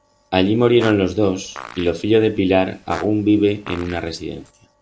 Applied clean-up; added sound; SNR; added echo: none; Fart; 19 dB; none.